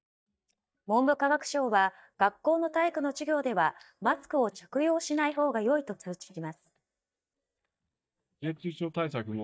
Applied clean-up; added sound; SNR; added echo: neural mask model DeepFilterNet 3.